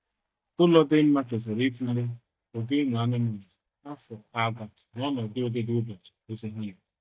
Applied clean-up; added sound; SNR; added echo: neural mask model DeepFilterNet 3.